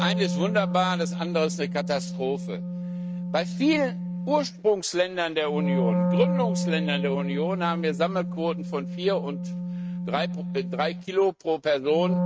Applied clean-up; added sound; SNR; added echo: neural mask model RNNoise.